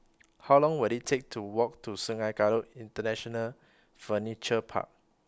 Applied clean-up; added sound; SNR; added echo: none; none; none; none.